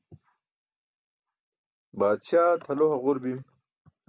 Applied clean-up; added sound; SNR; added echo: none; none; none; none.